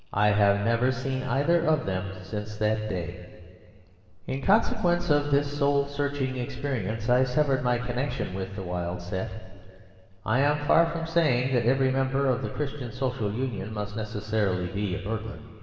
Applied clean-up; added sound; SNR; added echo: none; none; none; reverberation time 2.5 s.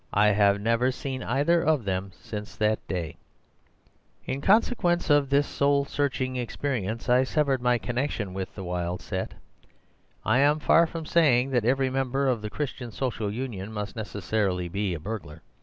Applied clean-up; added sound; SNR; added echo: none; none; none; none.